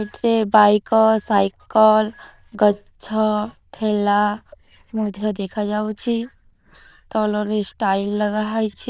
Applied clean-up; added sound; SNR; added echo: neural diffusion model UNIVERSE++.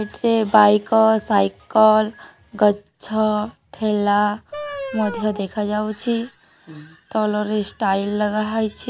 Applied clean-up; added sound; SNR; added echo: none; Wind instrument, woodwind instrument; 13 dB; none.